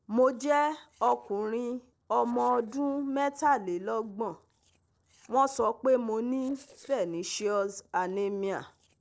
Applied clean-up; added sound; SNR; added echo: neural separator model SepFormer DNS4.